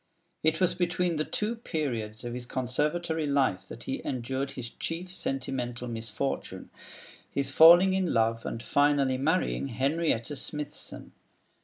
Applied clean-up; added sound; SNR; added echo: none; none; none; none.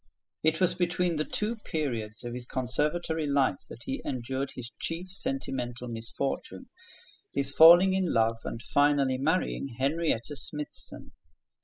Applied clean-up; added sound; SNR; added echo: classical method spectral subtraction.